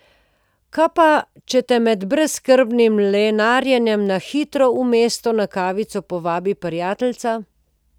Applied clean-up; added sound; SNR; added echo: none; none; none; none.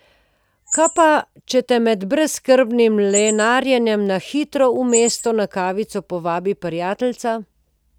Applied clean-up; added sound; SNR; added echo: none; Chirp, tweet; 12 dB; none.